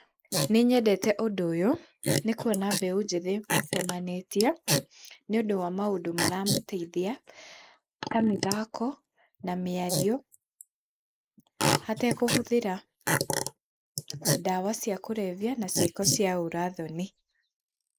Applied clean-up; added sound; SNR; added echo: neural mask model Resemble Enhance denoiser.